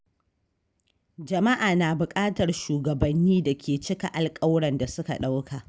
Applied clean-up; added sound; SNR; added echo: none; none; none; none.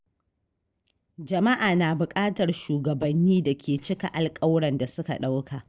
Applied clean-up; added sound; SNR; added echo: neural separator model SepFormer DNS4.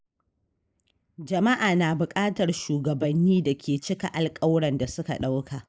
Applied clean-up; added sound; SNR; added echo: neural mask model Resemble Enhance denoiser.